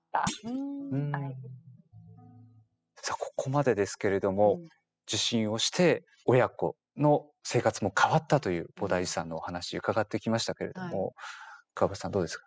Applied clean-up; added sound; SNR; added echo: classical method spectral subtraction.